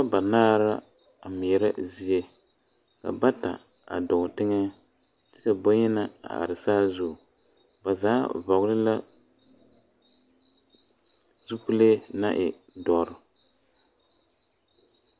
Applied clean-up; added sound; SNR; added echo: none; none; none; none.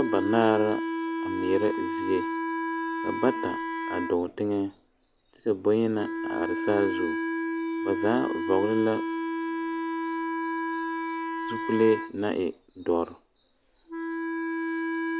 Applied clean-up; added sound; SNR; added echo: none; Wind instrument, woodwind instrument; 2 dB; none.